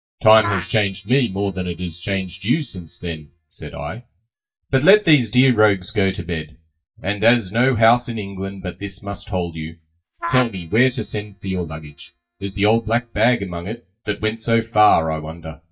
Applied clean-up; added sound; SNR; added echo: neural mask model DeepFilterNet 3.